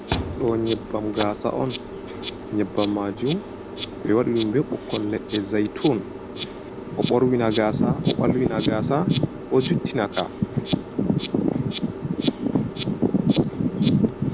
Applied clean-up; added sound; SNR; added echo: none; Insect + Thump, thud; 10 dB; none.